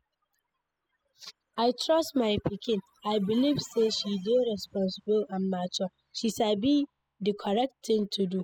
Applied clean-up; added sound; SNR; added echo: classical method spectral subtraction.